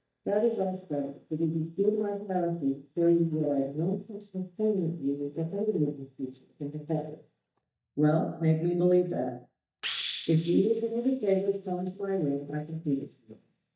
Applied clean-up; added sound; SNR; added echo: neural mask model DeepFilterNet 3.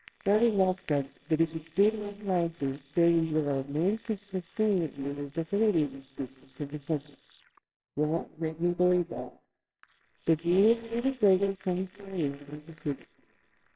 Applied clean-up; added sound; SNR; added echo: neural separator model SepFormer WHAMR!.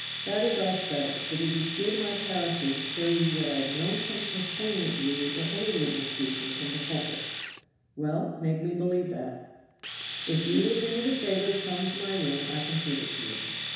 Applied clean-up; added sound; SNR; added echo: none; Domestic sounds, home sounds; 5 dB; reverberation time 1.0 s.